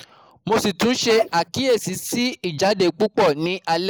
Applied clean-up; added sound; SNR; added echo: neural mask model Resemble Enhance denoiser.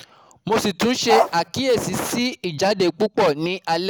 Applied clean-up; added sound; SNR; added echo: none; Bark; 0 dB; none.